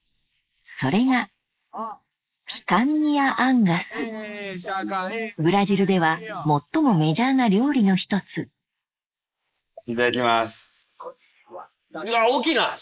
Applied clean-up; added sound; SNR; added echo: neural mask model Resemble Enhance denoiser.